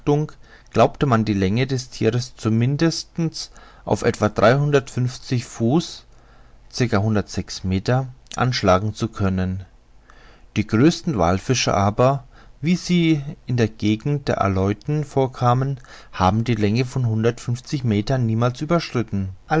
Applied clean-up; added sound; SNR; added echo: none; none; none; none.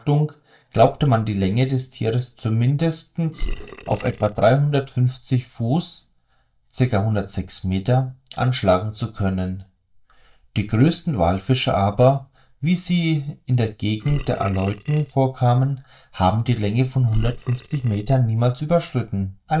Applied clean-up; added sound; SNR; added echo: neural mask model DeepFilterNet 3.